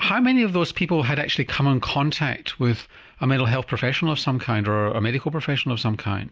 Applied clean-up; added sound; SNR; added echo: none; none; none; none.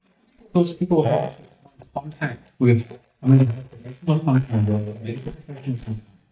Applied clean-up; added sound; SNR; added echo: neural mask model DeepFilterNet 3.